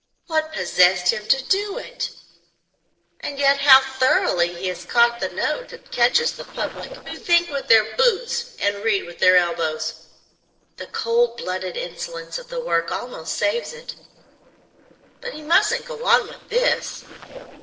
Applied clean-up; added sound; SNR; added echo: neural separator model SepFormer DNS4.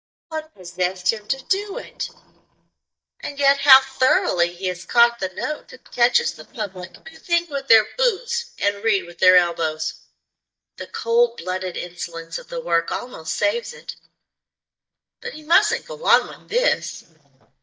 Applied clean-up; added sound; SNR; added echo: neural mask model DeepFilterNet 3.